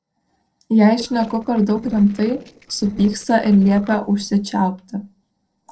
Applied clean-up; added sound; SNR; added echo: neural separator model SepFormer DNS4.